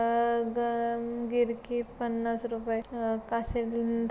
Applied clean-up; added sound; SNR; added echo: none; none; none; none.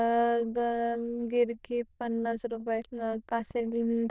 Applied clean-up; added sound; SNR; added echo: neural diffusion model UNIVERSE++.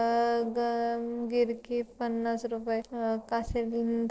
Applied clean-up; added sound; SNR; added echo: neural separator model SepFormer DNS4.